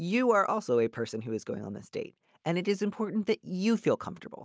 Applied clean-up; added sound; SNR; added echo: none; none; none; none.